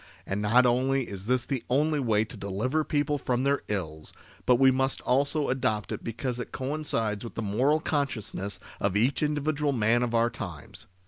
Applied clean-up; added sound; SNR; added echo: none; none; none; none.